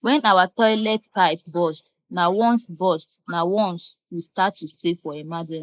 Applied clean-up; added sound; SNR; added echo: neural mask model Resemble Enhance denoiser.